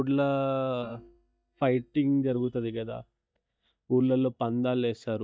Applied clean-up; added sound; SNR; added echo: neural mask model DeepFilterNet 3.